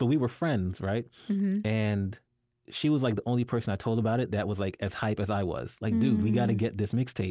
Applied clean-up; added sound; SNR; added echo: none; none; none; none.